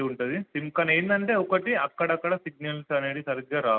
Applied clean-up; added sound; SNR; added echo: none; none; none; none.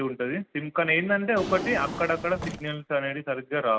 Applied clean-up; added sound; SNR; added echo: none; Drawer open or close; 10 dB; none.